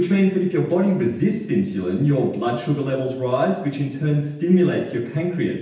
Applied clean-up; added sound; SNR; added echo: none; none; none; reverberation time 0.9 s.